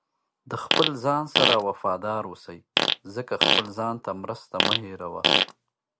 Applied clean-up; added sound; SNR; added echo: none; Fart; -5 dB; none.